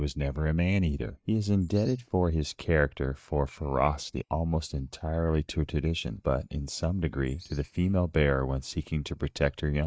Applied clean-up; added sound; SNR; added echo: neural mask model DeepFilterNet 3.